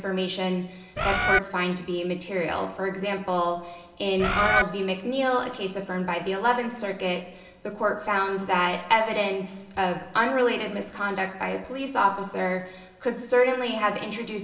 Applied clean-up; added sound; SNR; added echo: none; Bird; -3 dB; reverberation time 0.7 s.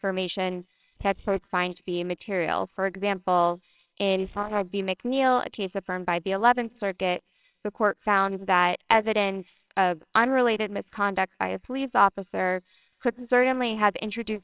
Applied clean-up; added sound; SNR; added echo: neural separator model SepFormer WHAMR!.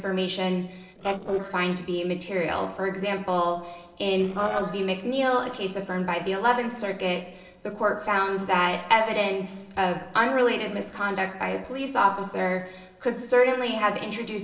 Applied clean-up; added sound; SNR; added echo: neural separator model SepFormer DNS4.